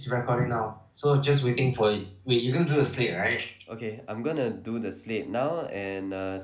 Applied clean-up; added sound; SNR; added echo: none; none; none; none.